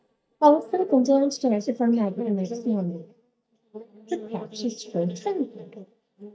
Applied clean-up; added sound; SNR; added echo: neural mask model DeepFilterNet 3.